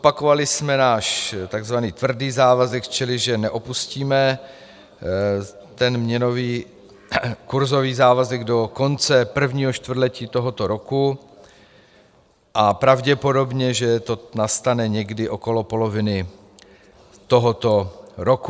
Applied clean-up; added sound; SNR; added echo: none; none; none; none.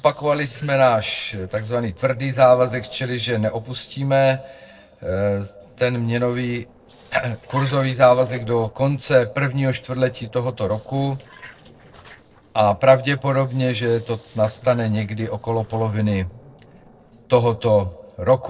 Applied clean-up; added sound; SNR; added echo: neural separator model SepFormer DNS4.